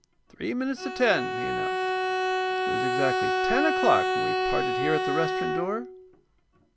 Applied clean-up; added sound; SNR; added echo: none; Bowed string instrument; -2 dB; none.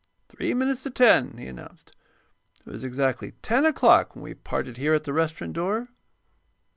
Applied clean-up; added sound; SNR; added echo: none; none; none; none.